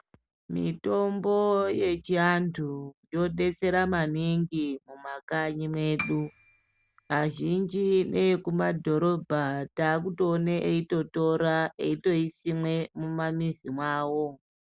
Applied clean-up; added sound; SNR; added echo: none; Piano; 14 dB; none.